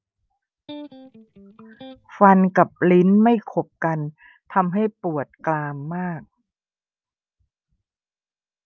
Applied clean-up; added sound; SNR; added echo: none; Electric guitar; 19 dB; none.